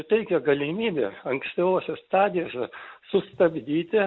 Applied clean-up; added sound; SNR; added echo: none; none; none; none.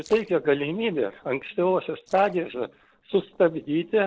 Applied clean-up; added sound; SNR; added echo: neural separator model SepFormer DNS4.